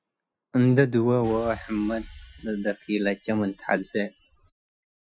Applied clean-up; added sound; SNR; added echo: classical method Wiener filter.